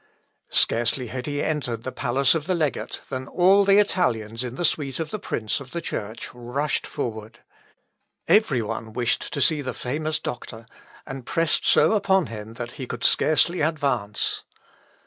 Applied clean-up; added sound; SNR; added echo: none; none; none; none.